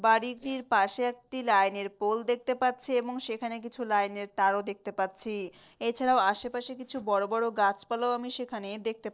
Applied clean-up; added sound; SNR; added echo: neural separator model SepFormer DNS4.